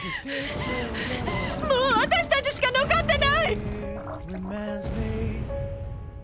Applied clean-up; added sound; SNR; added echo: none; Toilet flush / Gurgling; 15 dB; none.